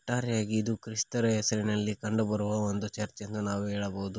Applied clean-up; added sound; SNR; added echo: none; none; none; none.